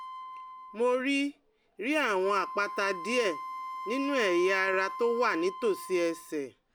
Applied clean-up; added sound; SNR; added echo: none; Wind instrument, woodwind instrument; 11 dB; none.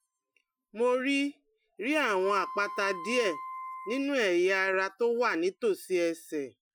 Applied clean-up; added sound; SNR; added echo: classical method Wiener filter.